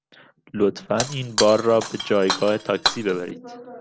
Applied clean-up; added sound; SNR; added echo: none; Shatter; 6 dB; none.